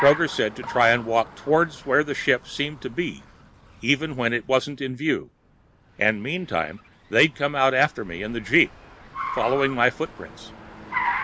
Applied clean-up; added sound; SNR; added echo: none; Car; 12 dB; none.